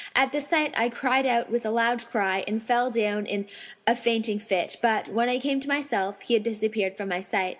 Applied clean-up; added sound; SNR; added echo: none; none; none; none.